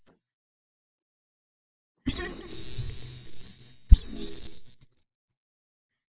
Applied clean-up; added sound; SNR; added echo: neural mask model DeepFilterNet 3.